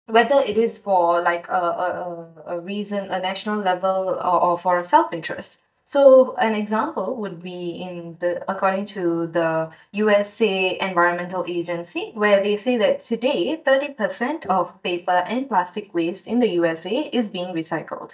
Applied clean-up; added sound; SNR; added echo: neural mask model DeepFilterNet 3.